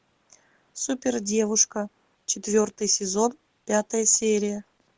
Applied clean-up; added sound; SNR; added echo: none; none; none; none.